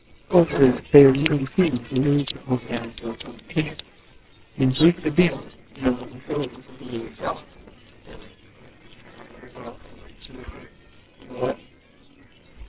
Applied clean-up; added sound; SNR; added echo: neural separator model SepFormer WHAMR!.